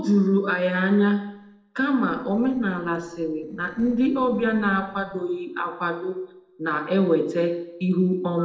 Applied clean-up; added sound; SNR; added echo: neural separator model SepFormer DNS4.